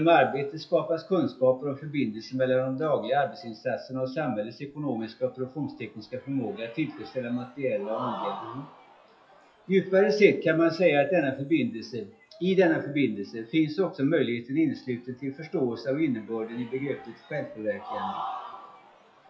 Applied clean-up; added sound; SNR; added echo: classical method WPE with log-MMSE.